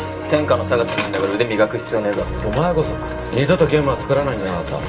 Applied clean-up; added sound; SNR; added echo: none; none; none; reverberation time 0.2 s.